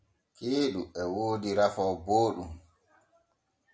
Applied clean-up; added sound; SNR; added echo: none; none; none; none.